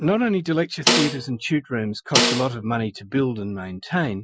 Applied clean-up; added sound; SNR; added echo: classical method Wiener filter.